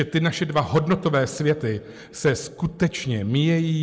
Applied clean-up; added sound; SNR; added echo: neural mask model Resemble Enhance denoiser.